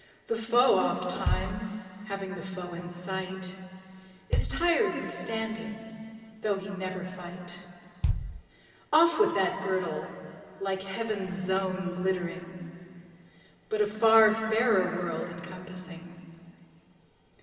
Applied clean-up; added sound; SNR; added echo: none; Bass drum; 4 dB; reverberation time 2.8 s.